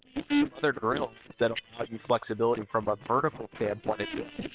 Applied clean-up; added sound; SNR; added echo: neural separator model SepFormer WHAM!.